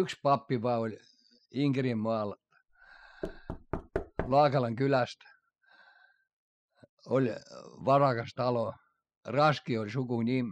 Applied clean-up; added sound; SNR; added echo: classical method spectral subtraction.